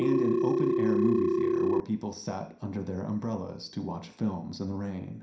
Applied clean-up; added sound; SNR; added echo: none; Telephone; -1 dB; reverberation time 0.5 s.